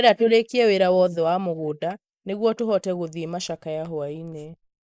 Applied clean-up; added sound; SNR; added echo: neural mask model Resemble Enhance denoiser.